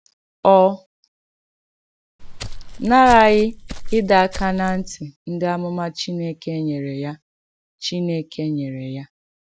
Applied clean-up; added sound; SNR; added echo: none; Walk, footsteps; 8 dB; none.